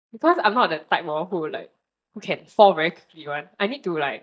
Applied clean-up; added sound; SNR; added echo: neural mask model DeepFilterNet 3.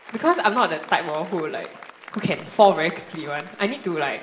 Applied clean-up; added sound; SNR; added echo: none; Applause; 18 dB; reverberation time 0.8 s.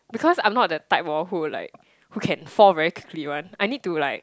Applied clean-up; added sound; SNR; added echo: none; none; none; none.